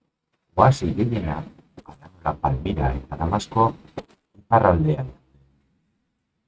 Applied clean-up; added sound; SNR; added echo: neural mask model RNNoise.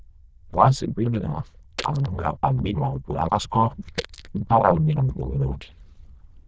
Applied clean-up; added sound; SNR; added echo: neural diffusion model UNIVERSE++.